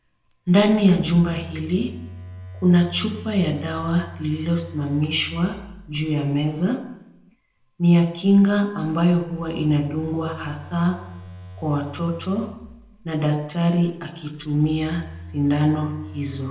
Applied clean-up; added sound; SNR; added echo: none; Telephone; 18 dB; reverberation time 0.7 s.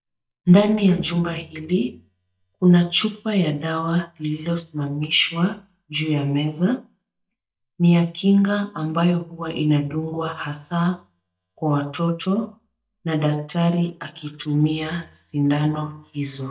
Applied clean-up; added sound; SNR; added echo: neural mask model DeepFilterNet 3.